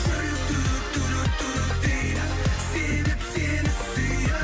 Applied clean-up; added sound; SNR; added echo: none; Drum kit; 18 dB; none.